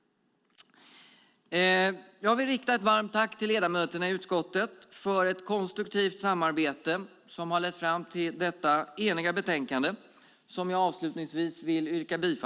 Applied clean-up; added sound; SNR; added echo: none; none; none; none.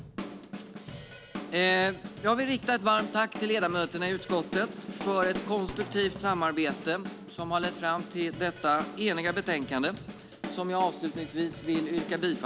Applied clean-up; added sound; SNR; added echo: none; Drum kit; 10 dB; none.